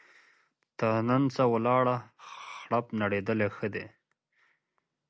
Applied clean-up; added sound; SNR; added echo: none; none; none; none.